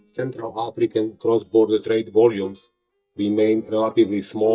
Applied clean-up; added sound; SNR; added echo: neural mask model DeepFilterNet 3.